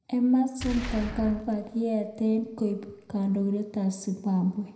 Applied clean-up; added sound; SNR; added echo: none; Boom; 12 dB; reverberation time 0.7 s.